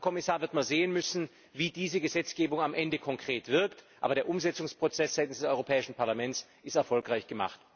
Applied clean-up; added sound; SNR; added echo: none; none; none; none.